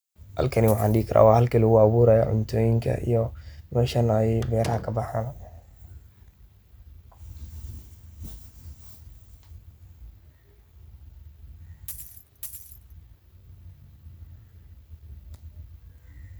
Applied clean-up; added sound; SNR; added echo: none; Slam + Coin (dropping); 15 dB; none.